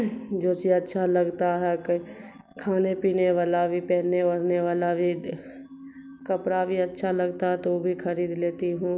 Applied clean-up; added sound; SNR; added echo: none; none; none; none.